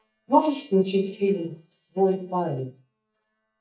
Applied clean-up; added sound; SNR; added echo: neural mask model DeepFilterNet 3.